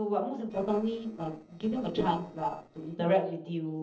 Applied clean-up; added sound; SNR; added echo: neural separator model SepFormer DNS4.